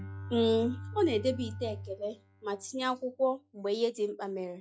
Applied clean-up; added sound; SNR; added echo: classical method log-MMSE.